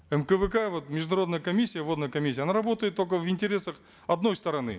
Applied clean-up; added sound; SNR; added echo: none; none; none; none.